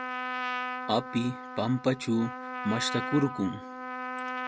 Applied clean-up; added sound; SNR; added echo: none; Trumpet; 5 dB; none.